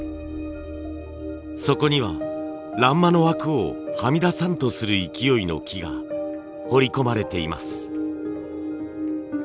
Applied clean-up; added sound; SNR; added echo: none; none; none; none.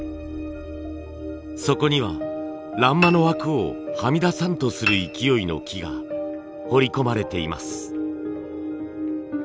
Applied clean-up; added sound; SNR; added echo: none; Piano; 8 dB; none.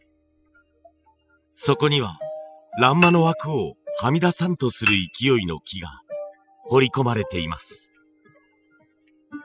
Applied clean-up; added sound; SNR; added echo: classical method spectral subtraction.